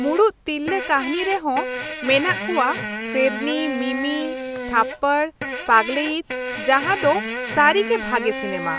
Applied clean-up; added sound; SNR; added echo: none; Fart; 7 dB; none.